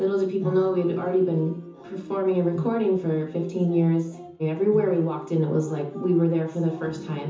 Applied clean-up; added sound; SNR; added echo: none; none; none; reverberation time 0.6 s.